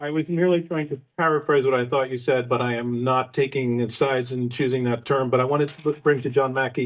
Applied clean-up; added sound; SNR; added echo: neural mask model DeepFilterNet 3.